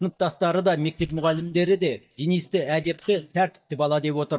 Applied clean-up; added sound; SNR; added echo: neural mask model DeepFilterNet 3.